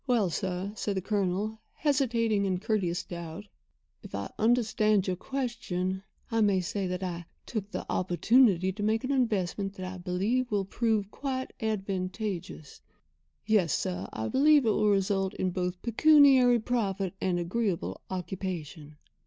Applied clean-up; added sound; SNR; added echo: none; none; none; none.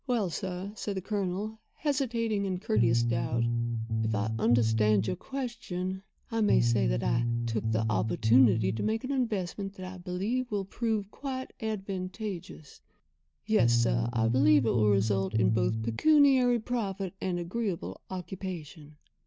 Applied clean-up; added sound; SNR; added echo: none; Bass guitar; -2 dB; none.